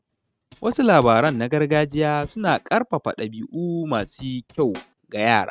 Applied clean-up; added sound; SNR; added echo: neural mask model RNNoise.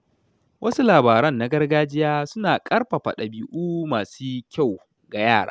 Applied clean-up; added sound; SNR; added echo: none; none; none; none.